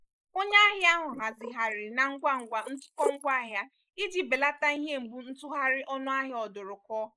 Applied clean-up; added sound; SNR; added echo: neural mask model Resemble Enhance denoiser.